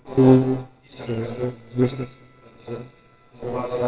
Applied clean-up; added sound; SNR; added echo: neural separator model SepFormer WHAMR!.